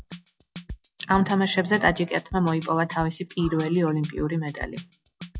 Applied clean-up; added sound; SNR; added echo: classical method log-MMSE.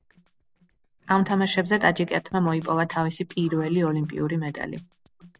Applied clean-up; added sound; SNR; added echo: neural separator model SepFormer DNS4.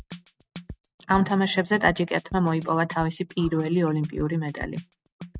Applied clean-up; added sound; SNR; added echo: neural mask model RNNoise.